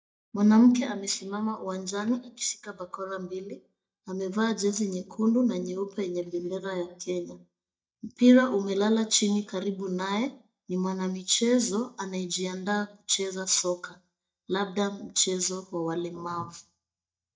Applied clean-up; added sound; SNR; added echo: neural mask model DeepFilterNet 3.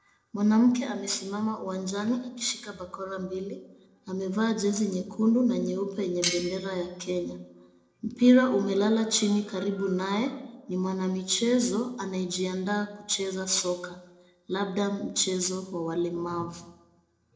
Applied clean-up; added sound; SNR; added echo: neural separator model SepFormer DNS4.